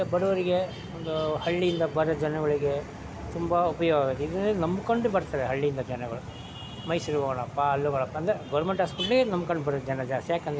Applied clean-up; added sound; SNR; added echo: none; none; none; none.